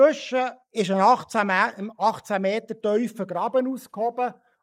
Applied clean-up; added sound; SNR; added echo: neural mask model Resemble Enhance denoiser.